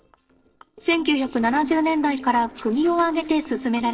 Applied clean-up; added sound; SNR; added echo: neural separator model SepFormer DNS4.